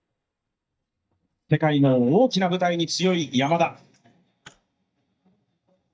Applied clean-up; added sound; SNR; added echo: neural mask model DeepFilterNet 3.